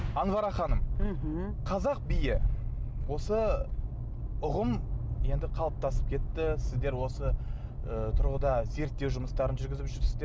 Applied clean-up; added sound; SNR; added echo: none; none; none; none.